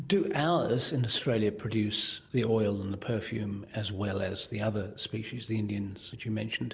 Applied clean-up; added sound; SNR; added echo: none; none; none; none.